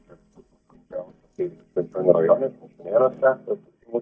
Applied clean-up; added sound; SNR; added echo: neural mask model DeepFilterNet 3.